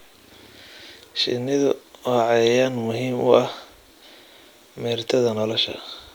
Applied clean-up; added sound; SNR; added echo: none; none; none; none.